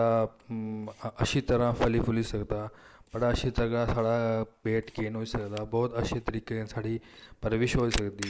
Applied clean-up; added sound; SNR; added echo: neural mask model Resemble Enhance denoiser.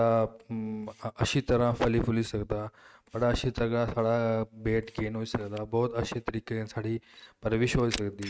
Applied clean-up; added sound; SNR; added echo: neural mask model RNNoise.